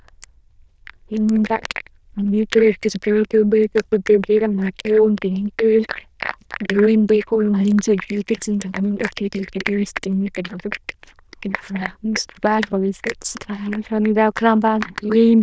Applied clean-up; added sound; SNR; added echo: neural diffusion model UNIVERSE++.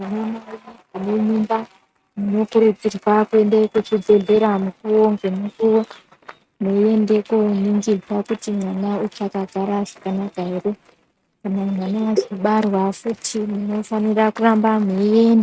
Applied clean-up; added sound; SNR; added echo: neural mask model RNNoise.